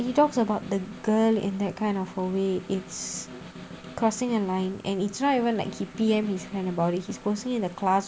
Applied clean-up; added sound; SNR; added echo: none; Snare drum; 18 dB; none.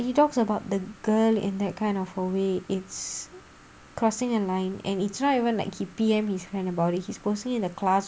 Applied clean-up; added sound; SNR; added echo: none; none; none; none.